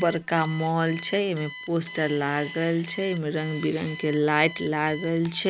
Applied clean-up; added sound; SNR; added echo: none; Alarm; 16 dB; none.